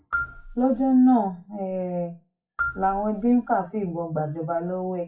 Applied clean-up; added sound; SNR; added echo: classical method WPE with log-MMSE.